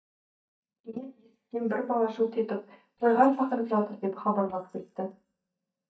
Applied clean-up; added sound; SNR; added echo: neural mask model DeepFilterNet 3.